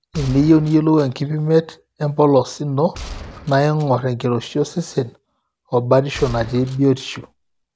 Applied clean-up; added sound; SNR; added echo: none; Gunshot, gunfire; 17 dB; none.